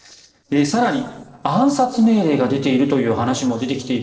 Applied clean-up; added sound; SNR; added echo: neural separator model SepFormer DNS4.